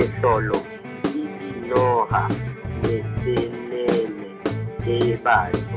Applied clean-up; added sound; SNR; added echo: none; Guitar / Drum; 2 dB; reverberation time 0.3 s.